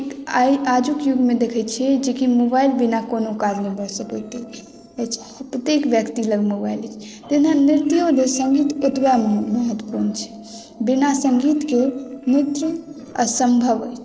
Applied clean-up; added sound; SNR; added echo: neural separator model SepFormer DNS4.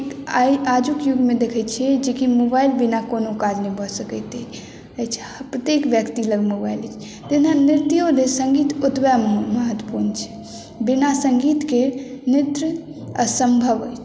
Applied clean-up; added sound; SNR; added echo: none; none; none; none.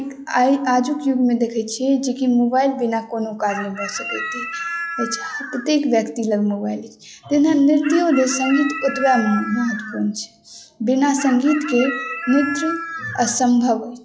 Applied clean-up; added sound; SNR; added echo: classical method log-MMSE.